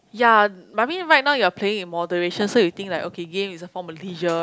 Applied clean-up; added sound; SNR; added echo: none; none; none; none.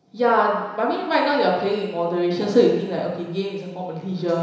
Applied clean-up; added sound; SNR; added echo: none; none; none; reverberation time 1.0 s.